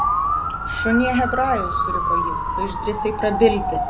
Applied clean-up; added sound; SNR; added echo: none; Motor vehicle (road) / Siren; 0 dB; none.